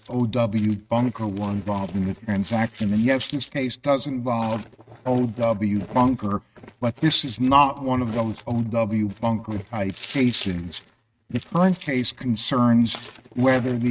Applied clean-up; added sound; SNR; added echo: neural mask model RNNoise.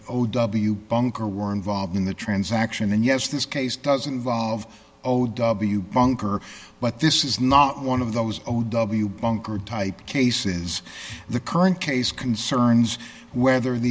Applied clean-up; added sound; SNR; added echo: none; none; none; none.